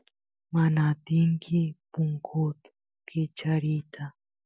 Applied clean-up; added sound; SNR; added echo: none; none; none; none.